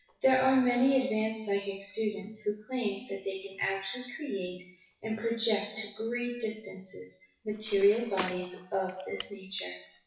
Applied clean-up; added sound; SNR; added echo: classical method WPE with log-MMSE.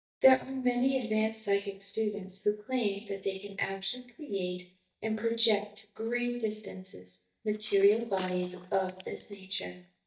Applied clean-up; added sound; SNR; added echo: neural mask model DeepFilterNet 3.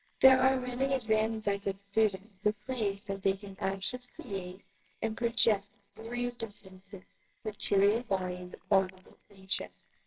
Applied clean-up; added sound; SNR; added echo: neural separator model SepFormer WHAMR!.